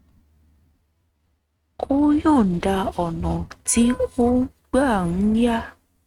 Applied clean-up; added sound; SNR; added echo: neural mask model RNNoise.